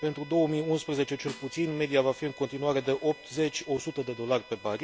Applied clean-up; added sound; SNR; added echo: none; Snare drum + Bowed string instrument; 19 dB; none.